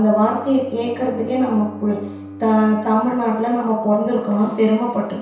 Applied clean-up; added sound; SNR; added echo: none; Bowed string instrument; 19 dB; reverberation time 0.7 s.